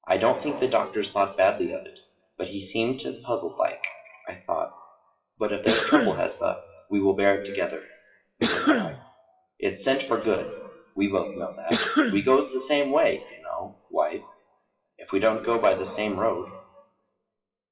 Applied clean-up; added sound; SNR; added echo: classical method WPE with log-MMSE.